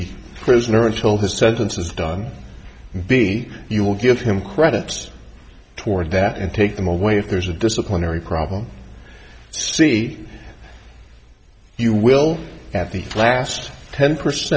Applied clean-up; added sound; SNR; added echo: none; none; none; none.